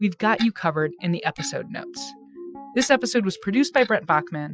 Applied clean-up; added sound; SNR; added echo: classical method Wiener filter.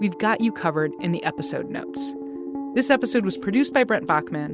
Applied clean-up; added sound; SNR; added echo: none; none; none; none.